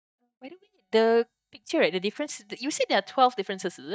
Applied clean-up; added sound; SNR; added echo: neural mask model DeepFilterNet 3.